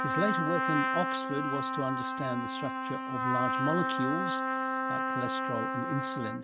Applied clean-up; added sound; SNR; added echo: none; Trumpet; -3 dB; none.